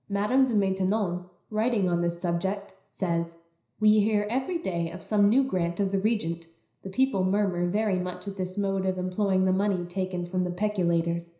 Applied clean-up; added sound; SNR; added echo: none; none; none; reverberation time 0.5 s.